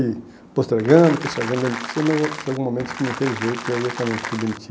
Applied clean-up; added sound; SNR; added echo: none; Applause; 10 dB; none.